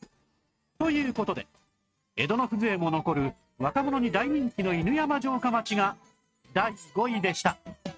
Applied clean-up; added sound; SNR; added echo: neural mask model RNNoise.